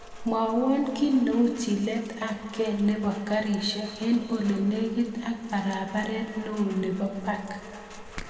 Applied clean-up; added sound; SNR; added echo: none; Rain; 17 dB; reverberation time 2.3 s.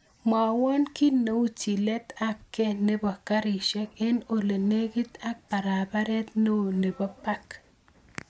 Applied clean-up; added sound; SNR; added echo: none; none; none; none.